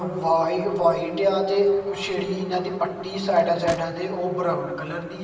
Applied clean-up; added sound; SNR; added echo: none; Drawer open or close / Wood; 16 dB; reverberation time 1.3 s.